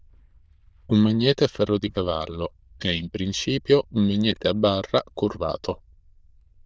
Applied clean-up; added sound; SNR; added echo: neural diffusion model UNIVERSE++.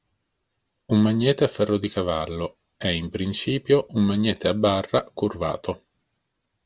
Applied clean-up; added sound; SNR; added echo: none; none; none; none.